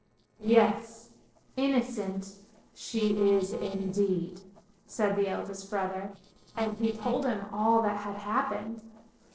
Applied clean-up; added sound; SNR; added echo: neural separator model SepFormer DNS4.